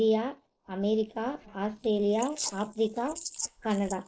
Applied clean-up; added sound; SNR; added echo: neural mask model Resemble Enhance denoiser.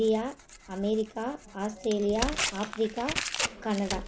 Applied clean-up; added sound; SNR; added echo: none; Tearing; 6 dB; none.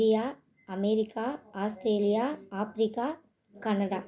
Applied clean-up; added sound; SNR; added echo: none; none; none; none.